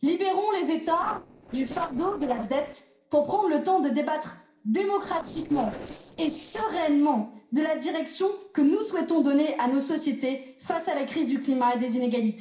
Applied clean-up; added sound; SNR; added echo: neural separator model SepFormer DNS4.